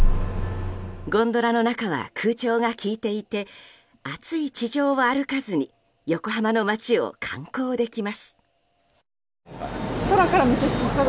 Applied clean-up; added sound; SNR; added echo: none; none; none; none.